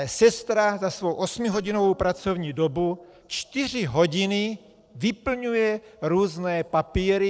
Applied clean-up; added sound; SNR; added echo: neural separator model SepFormer DNS4.